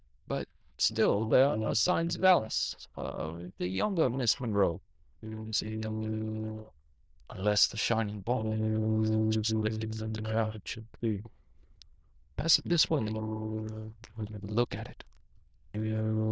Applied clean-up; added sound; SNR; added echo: neural diffusion model UNIVERSE++.